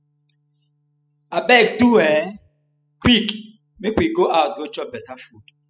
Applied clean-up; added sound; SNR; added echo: classical method spectral subtraction.